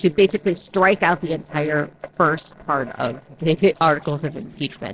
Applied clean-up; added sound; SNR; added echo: neural separator model SepFormer DNS4.